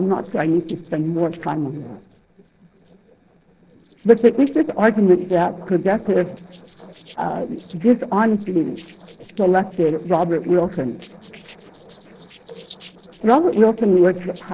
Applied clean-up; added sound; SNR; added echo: neural separator model SepFormer DNS4.